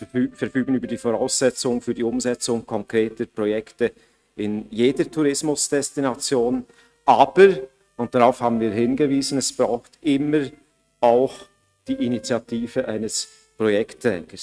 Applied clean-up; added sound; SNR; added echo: neural mask model RNNoise.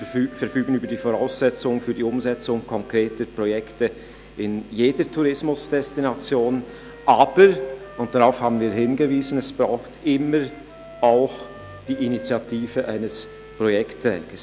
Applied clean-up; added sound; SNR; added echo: none; Wind instrument, woodwind instrument; 19 dB; none.